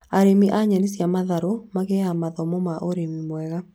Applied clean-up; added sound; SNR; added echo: none; none; none; none.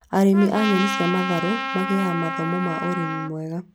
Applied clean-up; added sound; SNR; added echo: none; Trumpet; 5 dB; none.